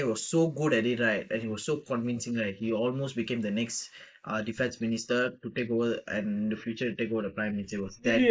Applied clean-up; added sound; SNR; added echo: neural mask model Resemble Enhance denoiser.